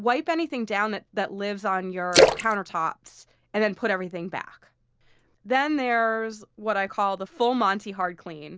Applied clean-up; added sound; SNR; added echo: none; Splash, splatter; -3 dB; none.